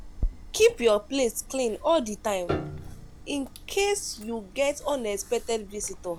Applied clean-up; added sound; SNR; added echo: none; Piano + Chewing, mastication; 10 dB; none.